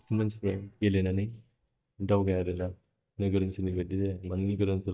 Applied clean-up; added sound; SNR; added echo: neural mask model DeepFilterNet 3.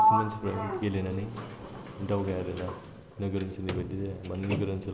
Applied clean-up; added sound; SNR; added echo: none; Sliding door; 0 dB; none.